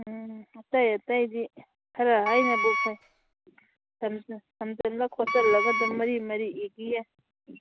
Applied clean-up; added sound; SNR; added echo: none; Wind instrument, woodwind instrument; 1 dB; none.